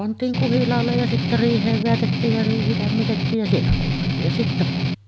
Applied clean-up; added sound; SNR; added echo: none; Strum; -1 dB; none.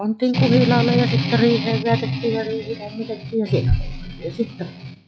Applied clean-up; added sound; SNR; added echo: classical method log-MMSE.